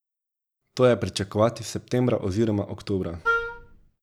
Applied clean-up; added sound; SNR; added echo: none; Wind instrument, woodwind instrument; 2 dB; none.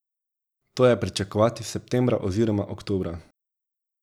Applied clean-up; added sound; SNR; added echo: none; none; none; none.